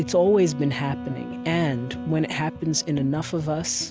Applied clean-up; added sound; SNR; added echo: none; none; none; none.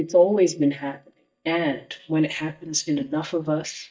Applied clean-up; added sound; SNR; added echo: neural mask model DeepFilterNet 3.